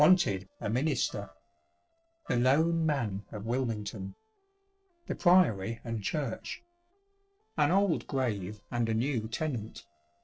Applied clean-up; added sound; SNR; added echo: neural separator model SepFormer DNS4.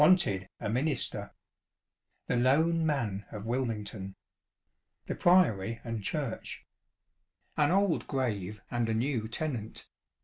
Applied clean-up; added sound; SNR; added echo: none; none; none; none.